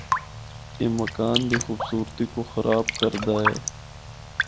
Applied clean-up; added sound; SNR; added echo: none; Raindrop; 4 dB; none.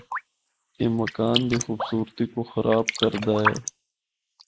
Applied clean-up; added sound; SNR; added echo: neural mask model Resemble Enhance denoiser.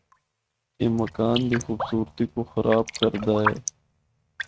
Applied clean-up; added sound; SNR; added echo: neural mask model RNNoise.